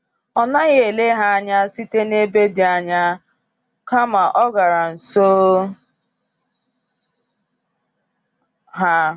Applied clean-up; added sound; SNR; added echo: none; none; none; none.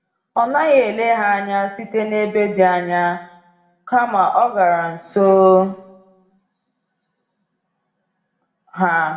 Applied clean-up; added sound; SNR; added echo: none; none; none; reverberation time 0.8 s.